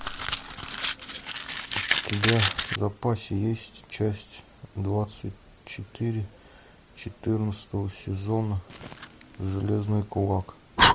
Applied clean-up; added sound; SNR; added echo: none; Fire; 2 dB; none.